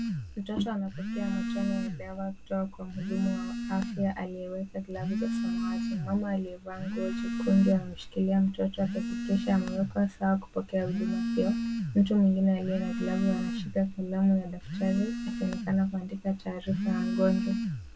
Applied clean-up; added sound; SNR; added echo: none; Telephone; 4 dB; none.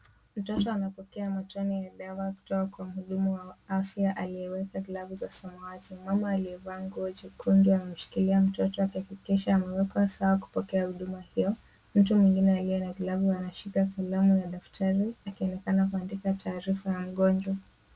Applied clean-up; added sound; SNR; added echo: none; none; none; none.